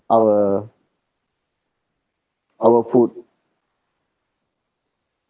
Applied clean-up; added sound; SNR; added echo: none; none; none; none.